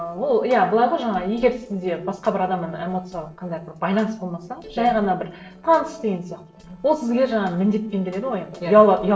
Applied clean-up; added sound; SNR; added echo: neural separator model SepFormer DNS4.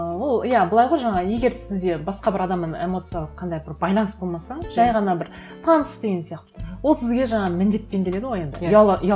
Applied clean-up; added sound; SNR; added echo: none; none; none; none.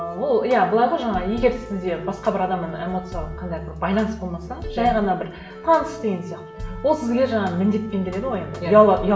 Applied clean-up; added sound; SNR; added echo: none; Wind instrument, woodwind instrument; 20 dB; reverberation time 0.7 s.